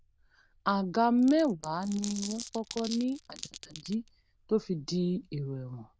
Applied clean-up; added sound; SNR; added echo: neural diffusion model UNIVERSE++.